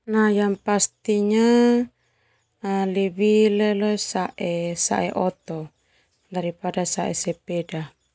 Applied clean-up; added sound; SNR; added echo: none; none; none; none.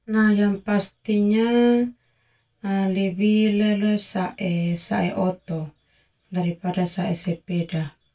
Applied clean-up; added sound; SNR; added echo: none; none; none; reverberation time 0.1 s.